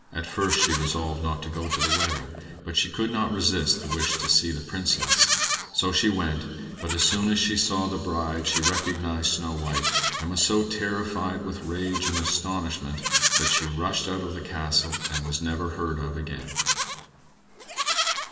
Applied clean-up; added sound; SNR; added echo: none; Livestock, farm animals, working animals; 3 dB; reverberation time 2.7 s.